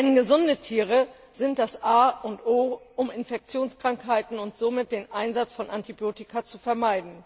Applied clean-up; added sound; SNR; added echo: none; none; none; none.